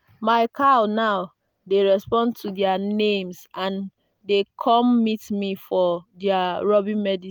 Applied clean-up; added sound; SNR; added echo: none; none; none; none.